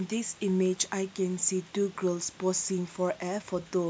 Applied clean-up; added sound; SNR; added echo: none; none; none; none.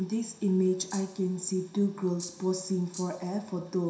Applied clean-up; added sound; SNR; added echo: none; Rattle (instrument); 16 dB; reverberation time 0.7 s.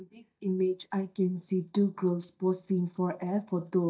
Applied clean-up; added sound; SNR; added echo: neural mask model DeepFilterNet 3.